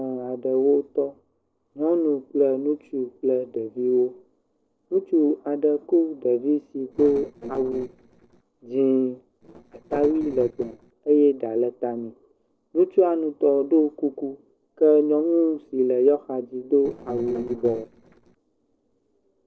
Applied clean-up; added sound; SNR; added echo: neural separator model SepFormer DNS4.